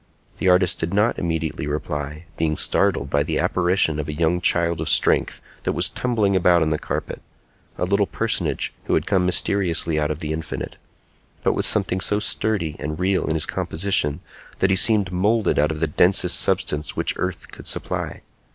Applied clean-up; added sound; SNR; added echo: none; none; none; none.